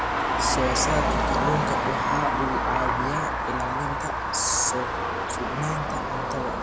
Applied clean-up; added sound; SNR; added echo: none; Traffic noise, roadway noise; -5 dB; none.